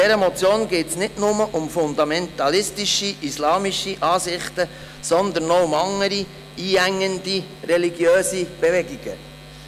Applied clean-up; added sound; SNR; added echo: none; none; none; none.